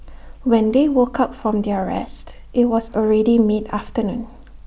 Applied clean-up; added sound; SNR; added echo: none; none; none; none.